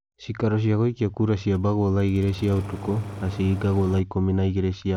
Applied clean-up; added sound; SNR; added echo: none; Engine starting; 13 dB; none.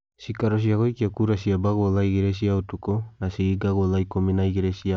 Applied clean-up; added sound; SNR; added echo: none; none; none; none.